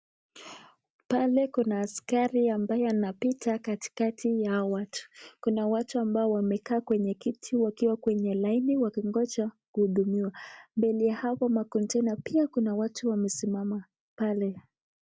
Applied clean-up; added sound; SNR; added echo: none; none; none; none.